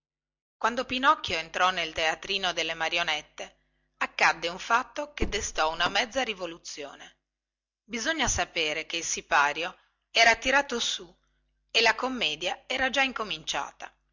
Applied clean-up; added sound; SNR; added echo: neural mask model DeepFilterNet 3.